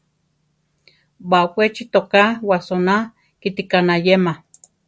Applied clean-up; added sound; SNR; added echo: none; none; none; none.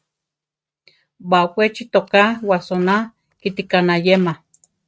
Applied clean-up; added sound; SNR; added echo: neural mask model RNNoise.